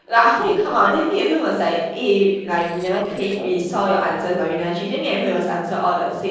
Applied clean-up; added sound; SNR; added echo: neural separator model SepFormer DNS4.